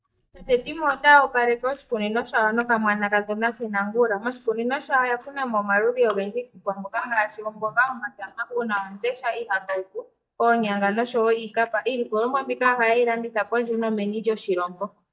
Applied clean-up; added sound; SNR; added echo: neural mask model DeepFilterNet 3.